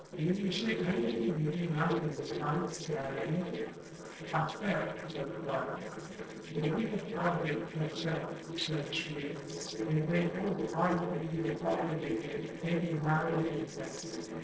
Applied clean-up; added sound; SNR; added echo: neural separator model SepFormer DNS4.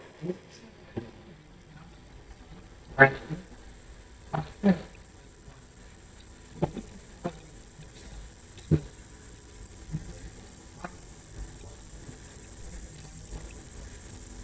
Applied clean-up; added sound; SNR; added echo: neural mask model DeepFilterNet 3.